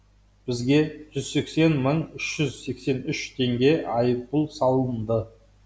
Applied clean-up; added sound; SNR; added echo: none; none; none; none.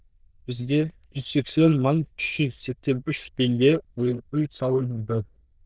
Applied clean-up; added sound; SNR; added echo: neural diffusion model UNIVERSE++.